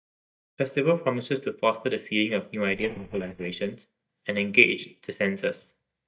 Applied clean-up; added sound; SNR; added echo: neural mask model DeepFilterNet 3.